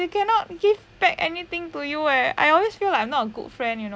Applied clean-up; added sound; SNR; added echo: none; none; none; none.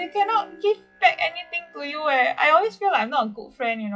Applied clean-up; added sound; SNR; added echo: classical method WPE with log-MMSE.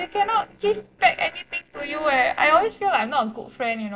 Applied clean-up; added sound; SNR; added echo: neural separator model SepFormer DNS4.